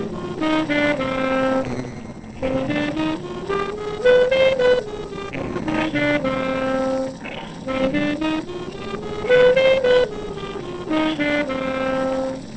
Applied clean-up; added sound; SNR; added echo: neural separator model SepFormer DNS4.